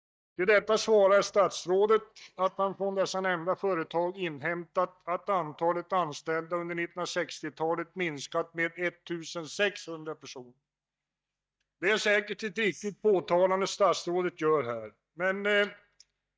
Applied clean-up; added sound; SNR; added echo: neural mask model DeepFilterNet 3.